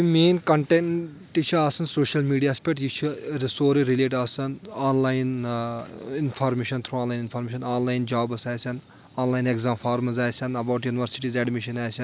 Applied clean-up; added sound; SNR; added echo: none; none; none; none.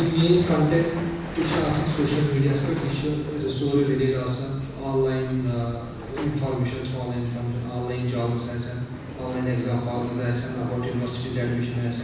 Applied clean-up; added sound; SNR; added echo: none; Hammer; 11 dB; reverberation time 1.1 s.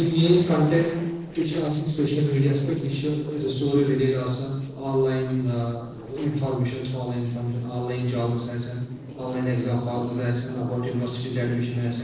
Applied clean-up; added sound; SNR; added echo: neural separator model SepFormer DNS4.